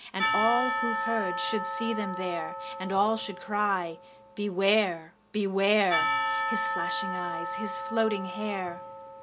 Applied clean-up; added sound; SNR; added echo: none; Percussion; 3 dB; none.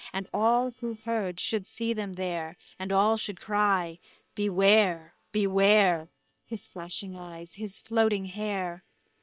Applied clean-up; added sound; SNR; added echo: neural separator model SepFormer WHAM!.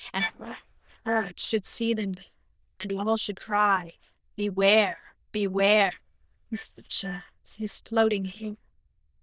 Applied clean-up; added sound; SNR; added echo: neural diffusion model UNIVERSE++.